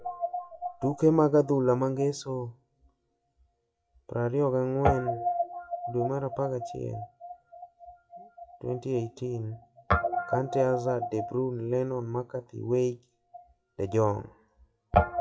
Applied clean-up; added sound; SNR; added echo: classical method WPE with log-MMSE.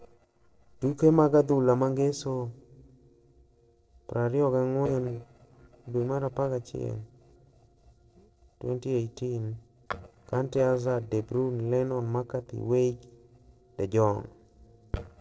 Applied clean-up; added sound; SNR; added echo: neural separator model SepFormer DNS4.